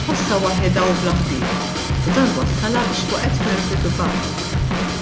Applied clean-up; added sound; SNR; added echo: none; Drum / Drum kit; -2 dB; none.